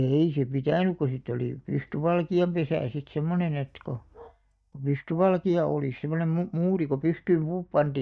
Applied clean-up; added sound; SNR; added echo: neural mask model DeepFilterNet 3.